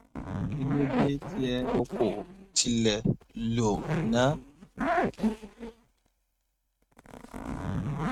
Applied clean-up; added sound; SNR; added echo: neural mask model RNNoise.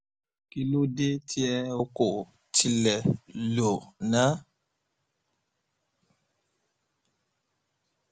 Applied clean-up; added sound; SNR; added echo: none; none; none; none.